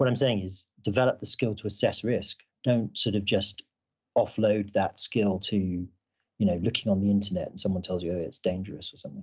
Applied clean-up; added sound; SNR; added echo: none; none; none; none.